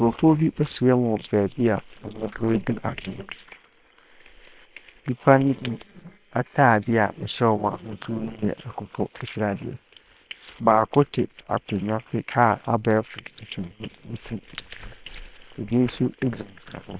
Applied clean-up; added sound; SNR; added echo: neural separator model SepFormer WHAM!.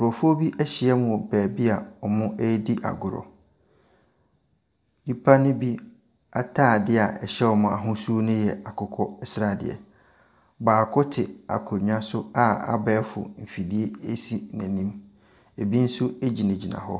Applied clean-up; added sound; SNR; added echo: none; none; none; none.